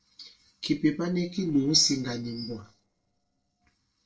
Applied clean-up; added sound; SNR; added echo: neural separator model SepFormer DNS4.